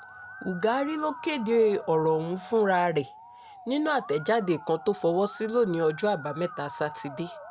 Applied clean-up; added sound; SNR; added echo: none; Musical instrument; 16 dB; none.